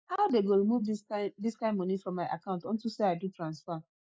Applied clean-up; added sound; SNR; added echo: neural mask model Resemble Enhance denoiser.